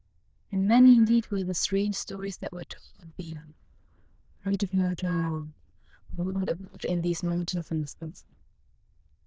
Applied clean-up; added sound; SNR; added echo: neural diffusion model UNIVERSE++.